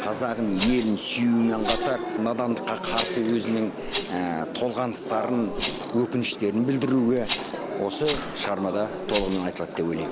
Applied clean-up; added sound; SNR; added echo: none; Rattle; 12 dB; none.